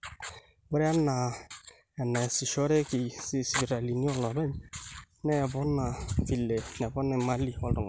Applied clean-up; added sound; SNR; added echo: none; none; none; none.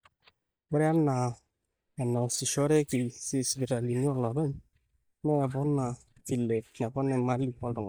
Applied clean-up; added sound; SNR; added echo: neural mask model DeepFilterNet 3.